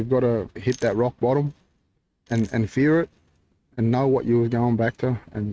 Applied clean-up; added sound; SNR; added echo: neural mask model RNNoise.